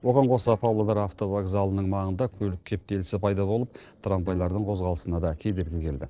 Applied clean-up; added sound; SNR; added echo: neural separator model SepFormer DNS4.